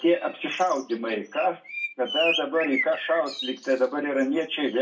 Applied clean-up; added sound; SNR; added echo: none; Bird; 8 dB; reverberation time 0.2 s.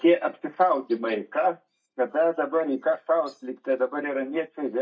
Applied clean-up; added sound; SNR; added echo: neural mask model DeepFilterNet 3.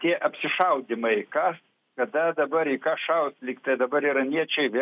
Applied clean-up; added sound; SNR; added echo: none; none; none; none.